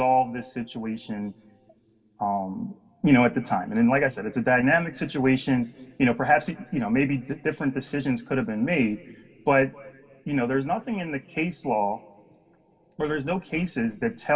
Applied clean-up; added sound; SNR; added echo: none; none; none; reverberation time 2.0 s.